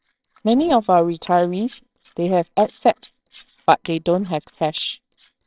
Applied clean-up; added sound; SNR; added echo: neural separator model SepFormer WHAMR!.